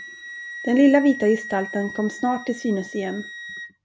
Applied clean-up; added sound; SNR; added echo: none; Wind instrument, woodwind instrument; 13 dB; none.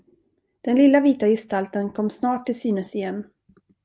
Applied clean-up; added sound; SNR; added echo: none; none; none; none.